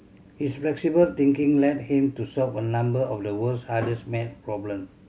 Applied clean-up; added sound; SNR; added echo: none; none; none; none.